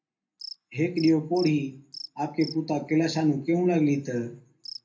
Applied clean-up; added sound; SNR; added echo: none; Cricket; 19 dB; reverberation time 0.3 s.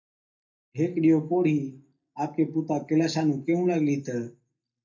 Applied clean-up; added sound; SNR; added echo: neural mask model DeepFilterNet 3.